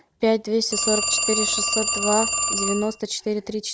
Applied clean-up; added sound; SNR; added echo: none; Telephone; 0 dB; none.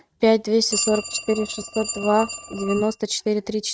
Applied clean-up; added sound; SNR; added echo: neural mask model RNNoise.